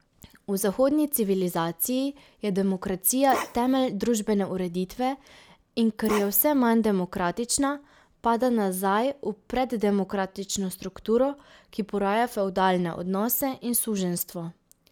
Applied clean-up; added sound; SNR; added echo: none; Bark; 10 dB; none.